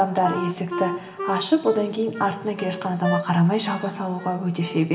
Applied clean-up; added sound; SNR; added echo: none; Wind instrument, woodwind instrument; 9 dB; reverberation time 1.9 s.